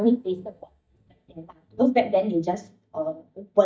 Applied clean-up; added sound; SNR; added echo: neural mask model DeepFilterNet 3.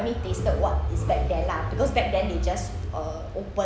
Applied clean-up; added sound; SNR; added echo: none; none; none; none.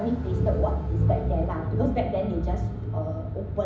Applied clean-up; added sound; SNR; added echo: none; Car; 6 dB; reverberation time 0.4 s.